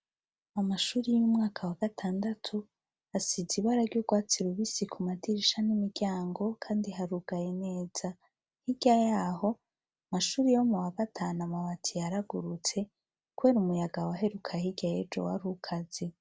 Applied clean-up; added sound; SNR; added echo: none; none; none; none.